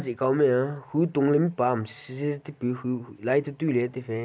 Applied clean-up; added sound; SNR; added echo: none; none; none; none.